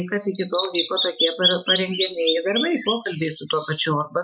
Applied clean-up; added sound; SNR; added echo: classical method Wiener filter.